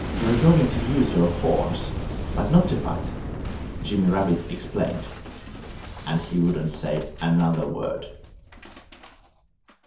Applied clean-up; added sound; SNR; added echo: none; Boom; 7 dB; reverberation time 0.5 s.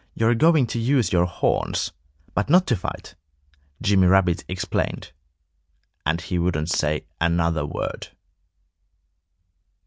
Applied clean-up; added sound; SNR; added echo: none; none; none; none.